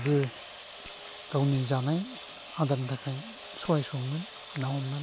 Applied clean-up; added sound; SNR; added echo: none; Tambourine + Sawing; 11 dB; none.